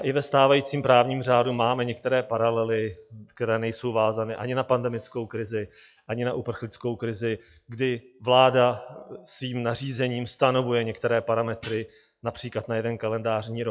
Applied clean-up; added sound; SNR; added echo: classical method log-MMSE.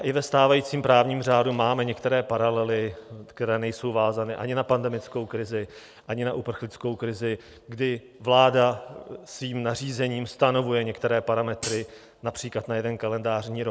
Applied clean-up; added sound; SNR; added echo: none; Hi-hat; 10 dB; none.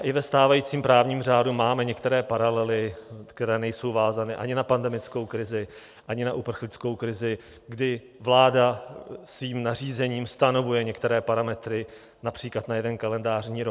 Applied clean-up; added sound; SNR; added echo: none; none; none; none.